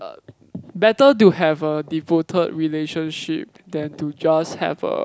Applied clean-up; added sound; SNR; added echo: none; none; none; none.